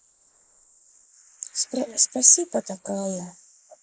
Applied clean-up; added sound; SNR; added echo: neural mask model Resemble Enhance denoiser.